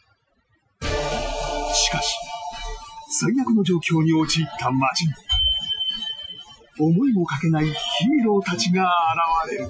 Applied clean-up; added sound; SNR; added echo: classical method Wiener filter.